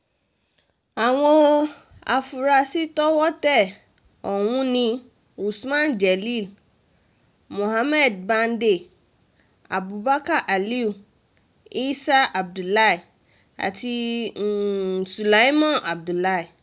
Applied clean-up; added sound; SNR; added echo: none; none; none; none.